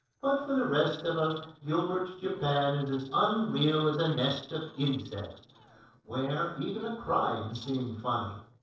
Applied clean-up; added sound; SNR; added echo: neural separator model SepFormer DNS4.